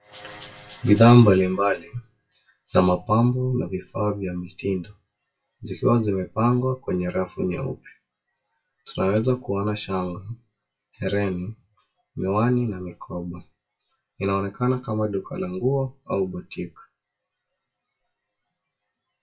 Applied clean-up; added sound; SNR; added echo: classical method WPE with log-MMSE.